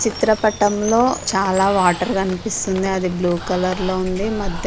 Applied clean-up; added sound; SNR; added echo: none; Water + Drip; 11 dB; none.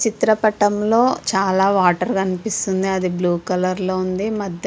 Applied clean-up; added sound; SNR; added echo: none; none; none; none.